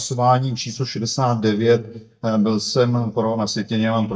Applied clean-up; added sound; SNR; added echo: neural mask model DeepFilterNet 3.